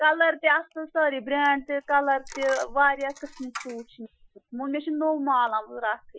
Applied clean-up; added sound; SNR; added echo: classical method Wiener filter.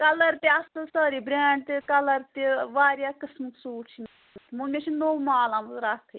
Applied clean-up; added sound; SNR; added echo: none; none; none; none.